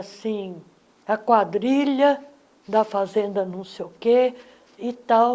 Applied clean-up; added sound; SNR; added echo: none; none; none; none.